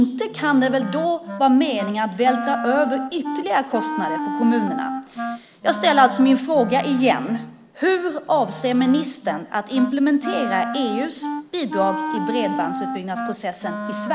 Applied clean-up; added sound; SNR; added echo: none; Wind instrument, woodwind instrument; 8 dB; none.